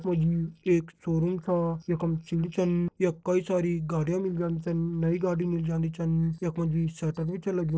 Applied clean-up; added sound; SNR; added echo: neural separator model SepFormer DNS4.